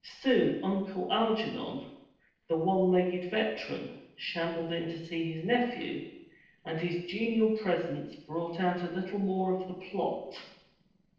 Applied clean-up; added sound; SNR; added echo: neural separator model SepFormer DNS4.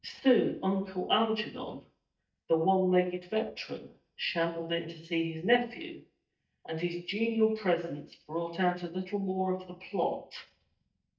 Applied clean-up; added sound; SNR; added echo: neural mask model DeepFilterNet 3.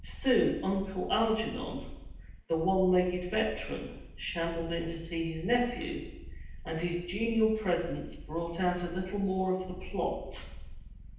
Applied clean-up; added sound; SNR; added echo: none; Purr; 12 dB; reverberation time 0.9 s.